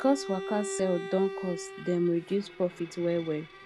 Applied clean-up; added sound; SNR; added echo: none; Bowed string instrument; 10 dB; none.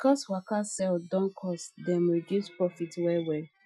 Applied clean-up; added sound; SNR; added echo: classical method Wiener filter.